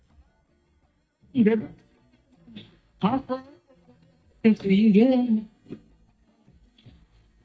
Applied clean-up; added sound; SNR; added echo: neural mask model DeepFilterNet 3.